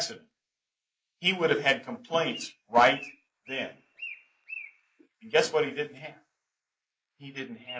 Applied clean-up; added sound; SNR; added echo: neural mask model Resemble Enhance denoiser.